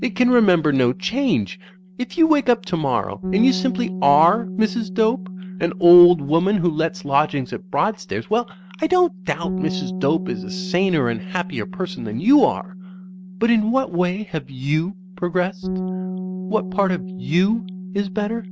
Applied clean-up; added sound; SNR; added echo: none; Bass guitar; 11 dB; none.